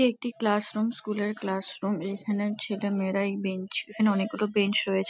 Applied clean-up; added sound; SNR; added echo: none; none; none; none.